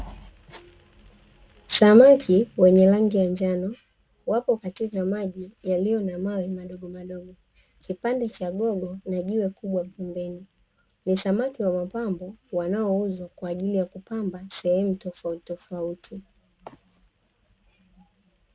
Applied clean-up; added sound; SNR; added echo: none; none; none; none.